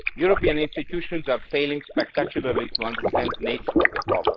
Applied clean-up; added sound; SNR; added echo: neural mask model Resemble Enhance denoiser.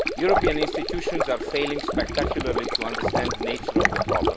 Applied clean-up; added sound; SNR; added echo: none; Stream; -4 dB; none.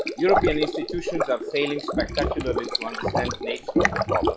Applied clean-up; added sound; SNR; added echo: classical method log-MMSE.